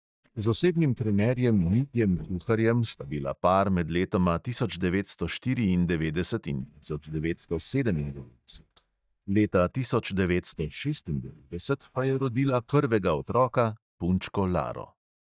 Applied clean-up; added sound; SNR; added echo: neural mask model DeepFilterNet 3.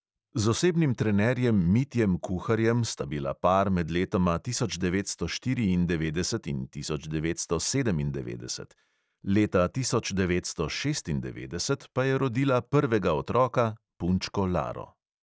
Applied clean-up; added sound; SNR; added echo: none; none; none; none.